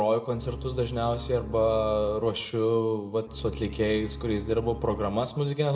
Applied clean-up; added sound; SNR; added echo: none; Bowed string instrument; 12 dB; reverberation time 1.1 s.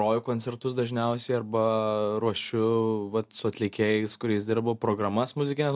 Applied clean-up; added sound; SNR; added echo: none; none; none; none.